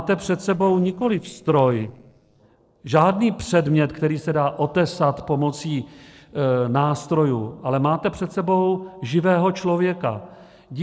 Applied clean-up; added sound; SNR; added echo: neural separator model SepFormer DNS4.